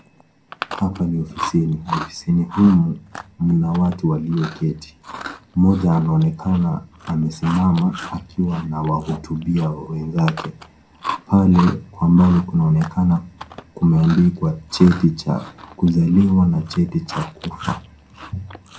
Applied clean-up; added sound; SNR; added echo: none; Chewing, mastication; 15 dB; reverberation time 0.2 s.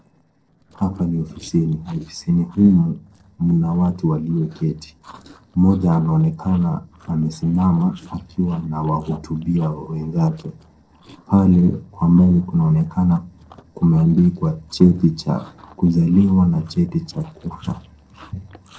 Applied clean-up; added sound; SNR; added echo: neural separator model SepFormer DNS4.